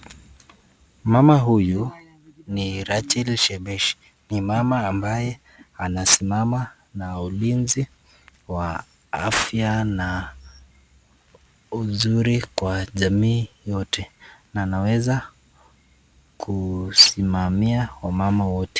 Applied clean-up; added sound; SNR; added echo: none; none; none; none.